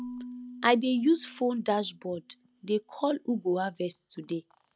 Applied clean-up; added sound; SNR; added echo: none; Marimba, xylophone / Wood; 18 dB; none.